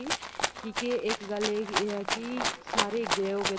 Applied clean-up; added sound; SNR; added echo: none; Rattle (instrument); 0 dB; none.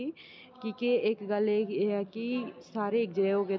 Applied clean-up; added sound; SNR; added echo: none; none; none; none.